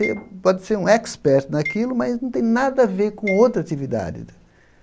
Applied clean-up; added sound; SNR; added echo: none; Marimba, xylophone; 17 dB; none.